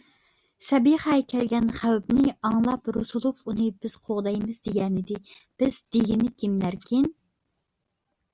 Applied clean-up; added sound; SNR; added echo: none; none; none; none.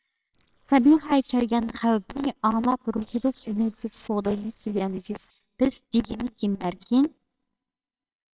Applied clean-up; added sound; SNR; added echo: neural separator model SepFormer WHAMR!.